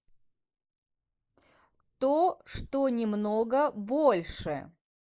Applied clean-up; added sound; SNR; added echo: neural mask model Resemble Enhance denoiser.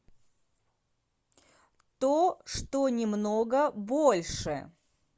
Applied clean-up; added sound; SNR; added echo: none; none; none; none.